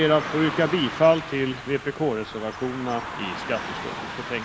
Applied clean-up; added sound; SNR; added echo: none; Car passing by / Traffic noise, roadway noise; 9 dB; none.